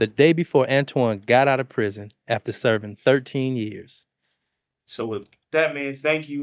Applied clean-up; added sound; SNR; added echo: neural mask model DeepFilterNet 3.